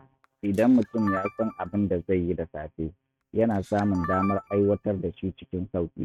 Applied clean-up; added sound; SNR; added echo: neural mask model RNNoise.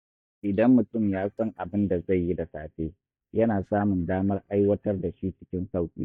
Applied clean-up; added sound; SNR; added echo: neural mask model DeepFilterNet 3.